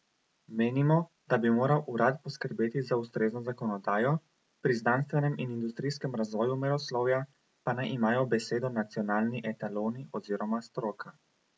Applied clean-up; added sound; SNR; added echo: none; none; none; none.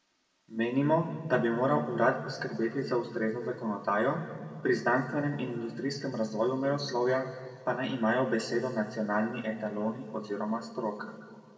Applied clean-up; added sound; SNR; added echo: none; none; none; reverberation time 1.8 s.